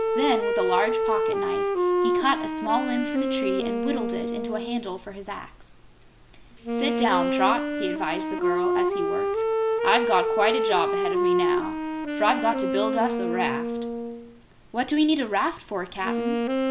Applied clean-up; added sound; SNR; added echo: none; Wind instrument, woodwind instrument; -2 dB; none.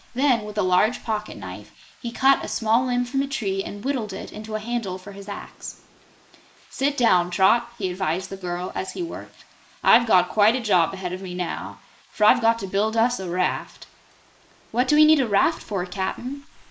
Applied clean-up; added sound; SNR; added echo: neural mask model Resemble Enhance denoiser.